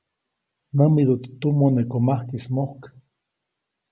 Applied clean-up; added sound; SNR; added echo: none; none; none; none.